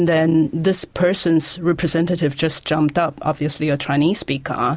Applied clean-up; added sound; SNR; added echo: none; none; none; none.